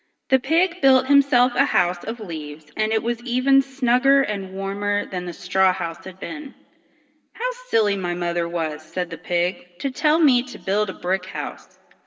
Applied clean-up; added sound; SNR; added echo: none; none; none; reverberation time 2.8 s.